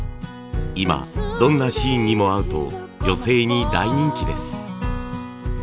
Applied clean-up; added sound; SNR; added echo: none; none; none; none.